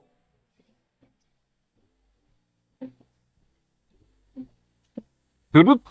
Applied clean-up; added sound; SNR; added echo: neural mask model DeepFilterNet 3.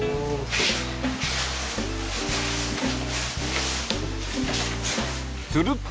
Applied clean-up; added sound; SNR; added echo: none; Bowed string instrument; 12 dB; none.